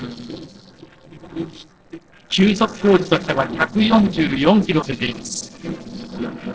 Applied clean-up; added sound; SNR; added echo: neural separator model SepFormer DNS4.